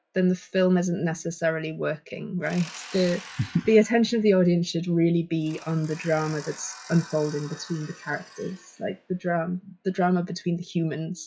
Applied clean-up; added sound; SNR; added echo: classical method WPE with log-MMSE.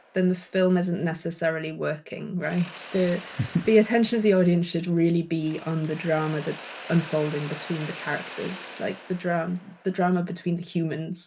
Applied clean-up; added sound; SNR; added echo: none; Mechanisms; 17 dB; reverberation time 0.2 s.